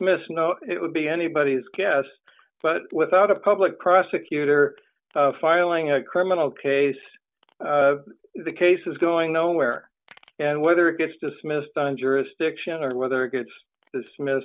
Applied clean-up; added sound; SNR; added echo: none; none; none; none.